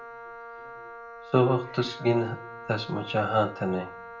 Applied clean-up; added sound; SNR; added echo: none; Wind instrument, woodwind instrument; 14 dB; reverberation time 0.3 s.